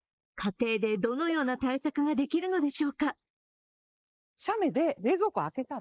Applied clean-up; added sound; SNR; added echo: neural mask model Resemble Enhance denoiser.